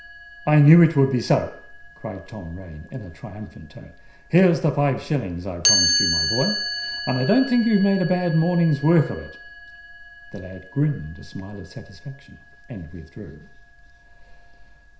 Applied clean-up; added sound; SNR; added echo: none; Chime; 8 dB; reverberation time 0.5 s.